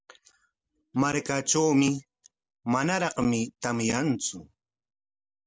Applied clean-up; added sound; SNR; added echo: none; none; none; none.